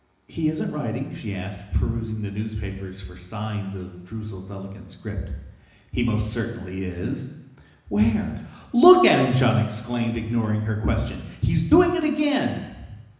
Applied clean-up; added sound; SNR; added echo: none; none; none; reverberation time 1.0 s.